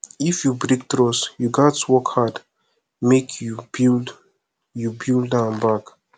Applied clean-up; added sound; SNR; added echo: none; none; none; none.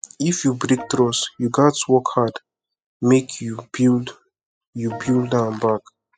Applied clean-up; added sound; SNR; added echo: classical method spectral subtraction.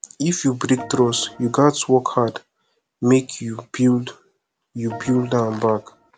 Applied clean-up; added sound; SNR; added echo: none; Organ; 17 dB; none.